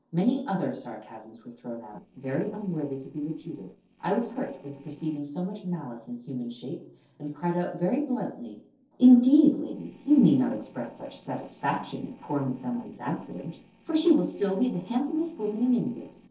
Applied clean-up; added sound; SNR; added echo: neural separator model SepFormer DNS4.